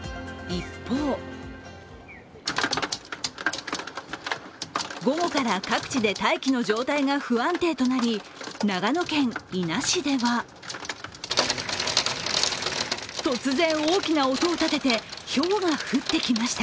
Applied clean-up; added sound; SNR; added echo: none; none; none; none.